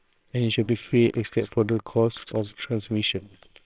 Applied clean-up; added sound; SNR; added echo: neural separator model SepFormer WHAMR!.